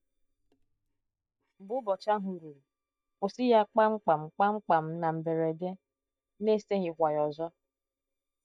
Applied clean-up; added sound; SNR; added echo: neural mask model DeepFilterNet 3.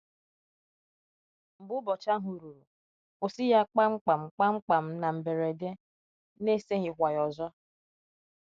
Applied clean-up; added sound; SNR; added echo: none; none; none; none.